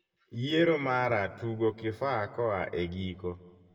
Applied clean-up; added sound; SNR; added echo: none; none; none; reverberation time 0.9 s.